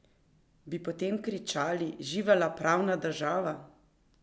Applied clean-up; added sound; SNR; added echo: none; none; none; none.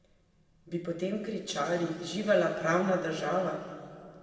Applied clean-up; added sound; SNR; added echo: none; none; none; reverberation time 2.0 s.